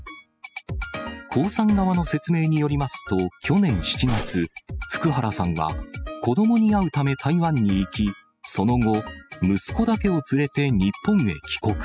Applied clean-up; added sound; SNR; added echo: classical method spectral subtraction.